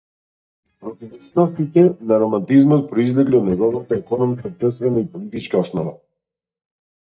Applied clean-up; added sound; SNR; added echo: neural mask model DeepFilterNet 3.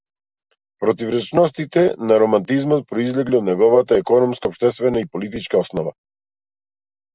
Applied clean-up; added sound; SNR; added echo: none; none; none; none.